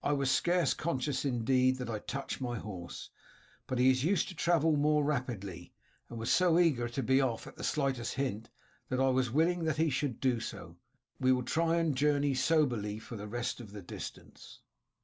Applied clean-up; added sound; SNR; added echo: none; none; none; none.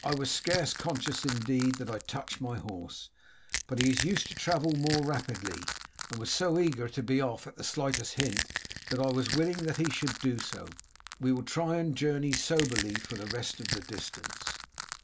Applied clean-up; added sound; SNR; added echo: none; Crack / Crushing; 7 dB; none.